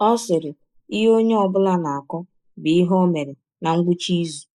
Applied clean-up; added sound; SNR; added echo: neural mask model Resemble Enhance denoiser.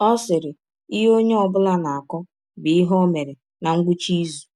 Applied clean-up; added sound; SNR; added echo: none; none; none; none.